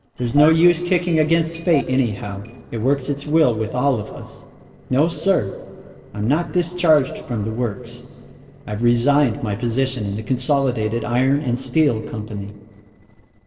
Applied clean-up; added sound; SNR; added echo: neural separator model SepFormer DNS4.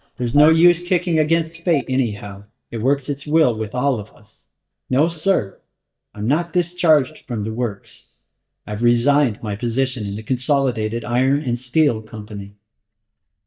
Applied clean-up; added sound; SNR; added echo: neural mask model DeepFilterNet 3.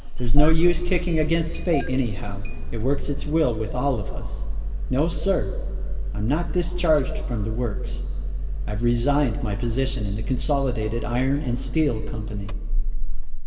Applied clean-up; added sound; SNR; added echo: none; Engine starting; -3 dB; reverberation time 2.0 s.